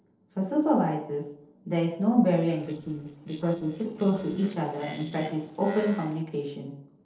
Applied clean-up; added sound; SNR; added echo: neural separator model SepFormer DNS4.